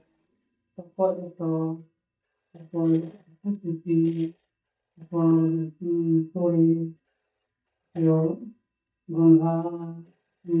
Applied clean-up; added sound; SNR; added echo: neural mask model DeepFilterNet 3.